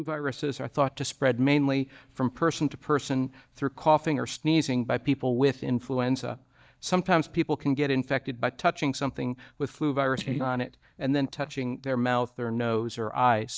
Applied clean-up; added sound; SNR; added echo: neural mask model DeepFilterNet 3.